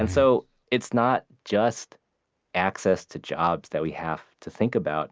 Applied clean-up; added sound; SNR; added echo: none; none; none; none.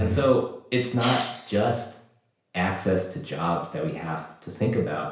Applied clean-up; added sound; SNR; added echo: none; Hiss; 5 dB; reverberation time 0.5 s.